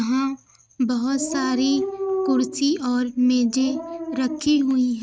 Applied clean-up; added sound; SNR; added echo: neural mask model RNNoise.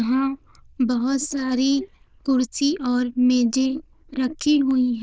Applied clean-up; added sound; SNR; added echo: neural diffusion model UNIVERSE++.